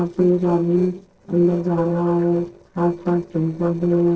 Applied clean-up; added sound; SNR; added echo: neural separator model SepFormer DNS4.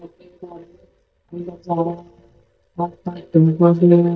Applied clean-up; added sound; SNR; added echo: neural mask model DeepFilterNet 3.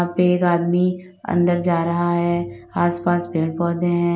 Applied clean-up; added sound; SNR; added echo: none; none; none; none.